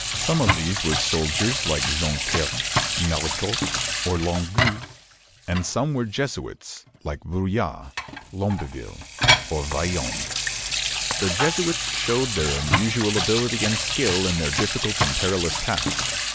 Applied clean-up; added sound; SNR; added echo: none; Sink (filling or washing) / Water tap, faucet; 0 dB; none.